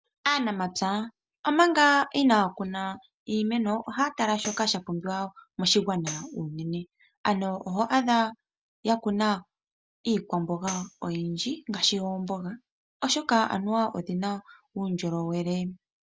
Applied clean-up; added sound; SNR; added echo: none; Tambourine; 16 dB; none.